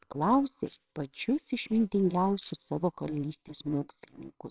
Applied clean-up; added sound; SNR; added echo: neural separator model SepFormer WHAMR!.